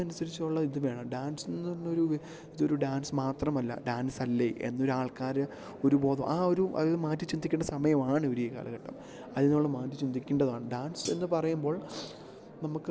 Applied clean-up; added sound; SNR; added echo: none; Hi-hat; 13 dB; none.